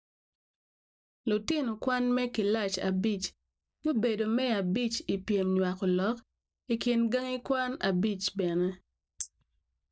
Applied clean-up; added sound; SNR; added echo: neural mask model DeepFilterNet 3.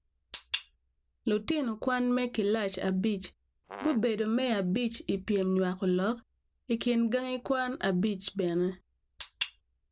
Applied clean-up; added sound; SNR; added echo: none; Brass instrument; 14 dB; none.